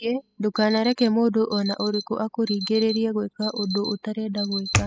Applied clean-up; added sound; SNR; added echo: classical method spectral subtraction.